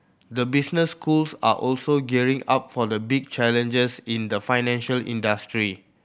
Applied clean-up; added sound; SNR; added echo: none; none; none; none.